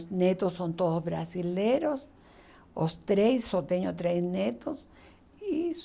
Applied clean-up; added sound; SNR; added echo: none; none; none; none.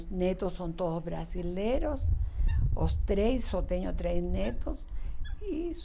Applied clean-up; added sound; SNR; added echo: none; Wind; -2 dB; none.